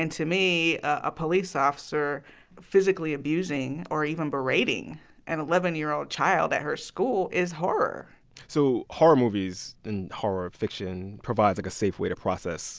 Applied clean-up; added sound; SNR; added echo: none; none; none; none.